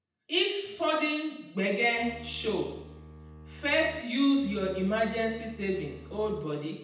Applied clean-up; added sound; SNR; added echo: none; Bowed string instrument; 17 dB; reverberation time 0.9 s.